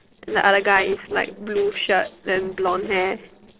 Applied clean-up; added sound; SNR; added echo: neural separator model SepFormer DNS4.